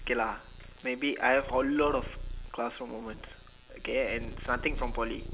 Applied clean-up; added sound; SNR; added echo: none; Purr; 9 dB; none.